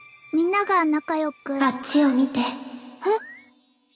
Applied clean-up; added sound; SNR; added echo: none; none; none; none.